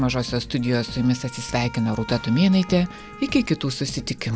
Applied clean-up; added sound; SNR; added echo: none; none; none; none.